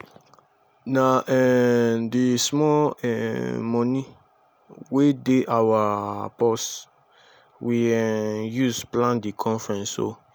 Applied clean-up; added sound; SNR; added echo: none; none; none; none.